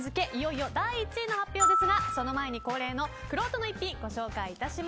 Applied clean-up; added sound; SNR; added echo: none; Glockenspiel; 2 dB; none.